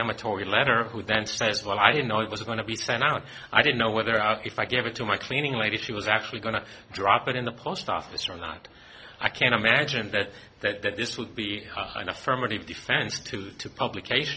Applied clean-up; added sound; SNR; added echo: none; none; none; none.